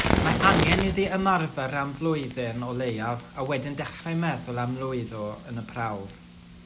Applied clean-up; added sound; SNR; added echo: none; Fire; 4 dB; none.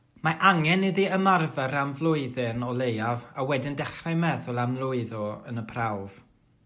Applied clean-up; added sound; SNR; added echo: none; none; none; none.